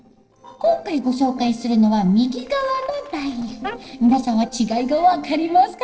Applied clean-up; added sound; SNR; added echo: neural separator model SepFormer DNS4.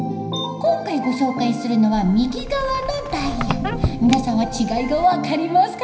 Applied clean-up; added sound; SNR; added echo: none; Squeak; 8 dB; reverberation time 0.9 s.